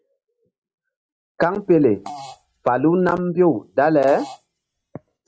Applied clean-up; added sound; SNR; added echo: classical method log-MMSE.